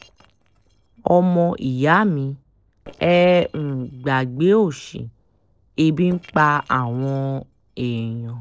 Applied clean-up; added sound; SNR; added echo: neural separator model SepFormer DNS4.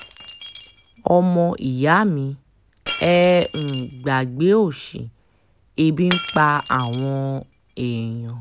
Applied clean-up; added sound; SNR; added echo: none; Shatter; 11 dB; none.